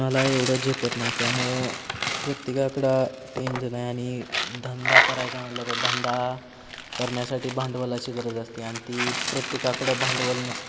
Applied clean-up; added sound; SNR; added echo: none; Coin (dropping); 1 dB; none.